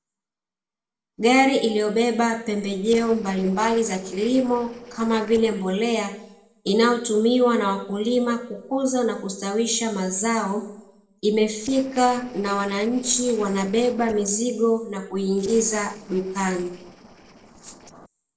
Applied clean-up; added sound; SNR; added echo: neural separator model SepFormer DNS4.